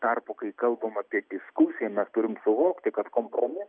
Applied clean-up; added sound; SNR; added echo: none; none; none; none.